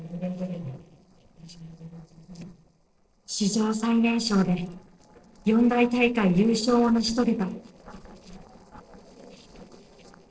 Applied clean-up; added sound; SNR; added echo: neural separator model SepFormer DNS4.